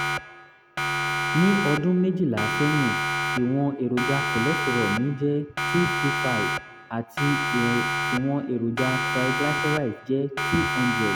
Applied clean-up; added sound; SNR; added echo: none; Siren; 1 dB; none.